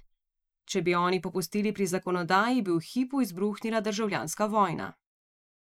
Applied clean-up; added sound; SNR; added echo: neural mask model Resemble Enhance denoiser.